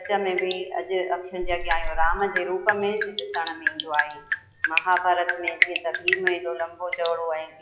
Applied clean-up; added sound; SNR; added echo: classical method log-MMSE.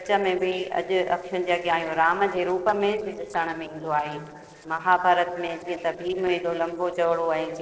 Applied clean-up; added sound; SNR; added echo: neural separator model SepFormer DNS4.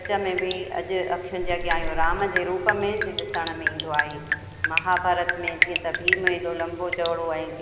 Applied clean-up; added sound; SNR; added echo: none; Drip; 2 dB; none.